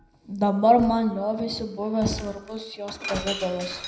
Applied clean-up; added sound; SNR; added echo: none; Shatter; 13 dB; reverberation time 0.7 s.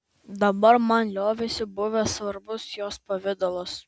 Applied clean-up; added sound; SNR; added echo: none; none; none; none.